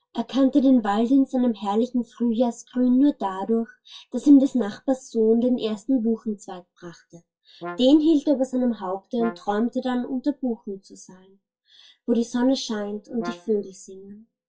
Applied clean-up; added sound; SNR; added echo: classical method WPE with log-MMSE.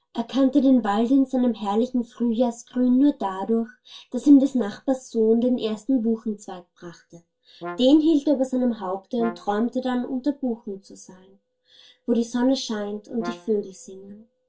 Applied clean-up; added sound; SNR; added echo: none; Brass instrument; 16 dB; reverberation time 0.2 s.